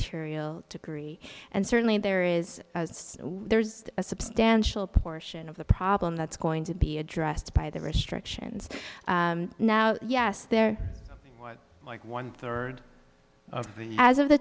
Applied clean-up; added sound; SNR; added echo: none; none; none; none.